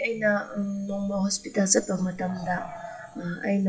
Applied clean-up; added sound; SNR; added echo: classical method WPE with log-MMSE.